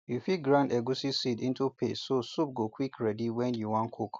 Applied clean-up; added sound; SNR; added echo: none; none; none; none.